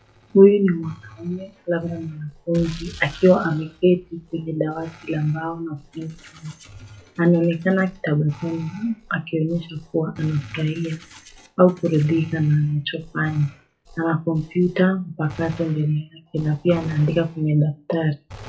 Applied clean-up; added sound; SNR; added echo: classical method WPE with log-MMSE.